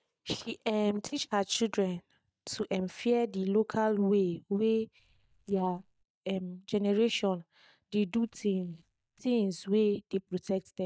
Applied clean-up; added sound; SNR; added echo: neural mask model DeepFilterNet 3.